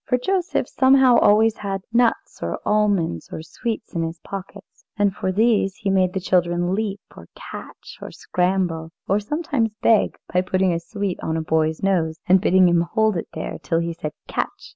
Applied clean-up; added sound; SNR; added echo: none; none; none; none.